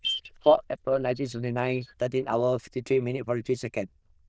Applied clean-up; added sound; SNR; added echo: neural diffusion model UNIVERSE++.